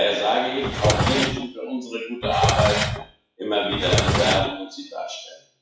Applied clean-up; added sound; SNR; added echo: classical method WPE with log-MMSE.